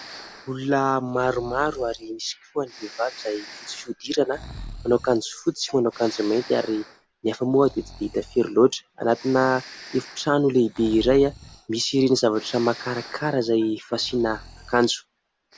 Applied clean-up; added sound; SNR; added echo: none; Breathing; 19 dB; none.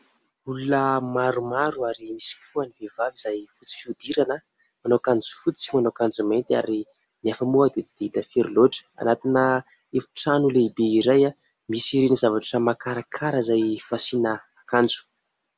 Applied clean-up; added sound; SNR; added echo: none; none; none; none.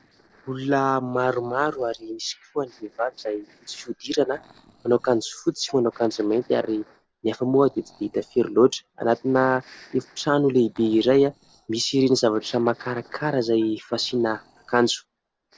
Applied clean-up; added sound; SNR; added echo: neural separator model SepFormer DNS4.